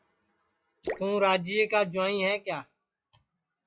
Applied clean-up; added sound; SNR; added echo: classical method log-MMSE.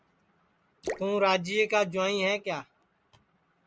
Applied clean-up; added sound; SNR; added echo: none; Drip / Splash, splatter; 13 dB; none.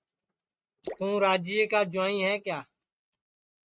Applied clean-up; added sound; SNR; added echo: neural mask model RNNoise.